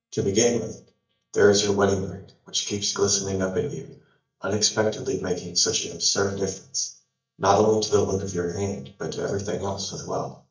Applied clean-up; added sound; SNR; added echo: neural mask model DeepFilterNet 3.